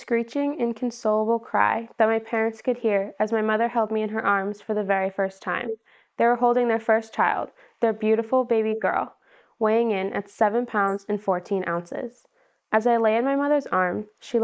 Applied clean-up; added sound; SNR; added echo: neural mask model Resemble Enhance denoiser.